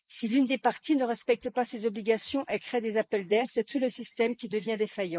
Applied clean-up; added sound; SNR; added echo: neural mask model Resemble Enhance denoiser.